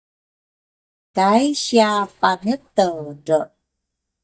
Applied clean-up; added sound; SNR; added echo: neural mask model DeepFilterNet 3.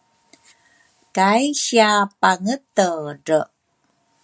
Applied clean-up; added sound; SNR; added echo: none; none; none; none.